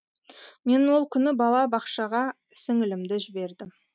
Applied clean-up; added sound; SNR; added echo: none; none; none; none.